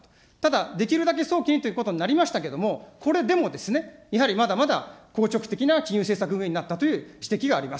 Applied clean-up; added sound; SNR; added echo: none; none; none; none.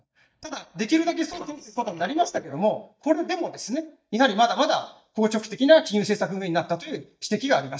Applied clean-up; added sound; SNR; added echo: neural mask model DeepFilterNet 3.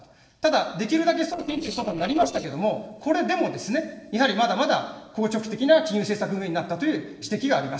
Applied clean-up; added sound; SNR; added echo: neural separator model SepFormer DNS4.